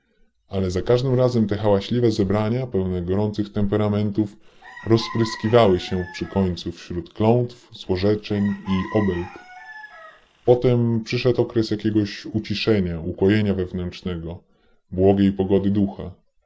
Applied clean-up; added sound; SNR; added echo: none; Chicken, rooster; 17 dB; none.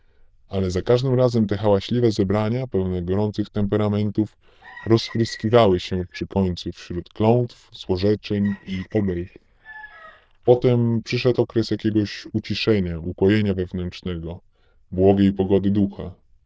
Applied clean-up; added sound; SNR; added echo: neural diffusion model UNIVERSE++.